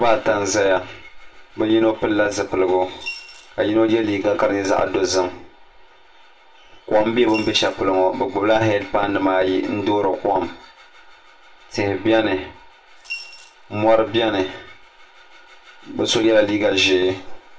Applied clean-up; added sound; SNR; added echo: none; Coin (dropping) / Glass; 16 dB; reverberation time 0.2 s.